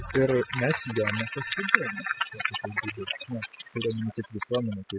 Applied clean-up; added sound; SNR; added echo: classical method spectral subtraction.